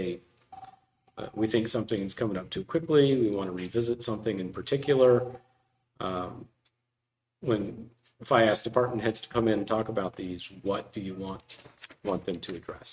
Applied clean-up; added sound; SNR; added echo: neural mask model RNNoise.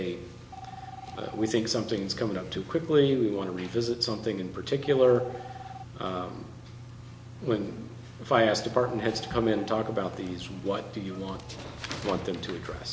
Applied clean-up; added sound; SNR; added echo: none; Telephone; 20 dB; none.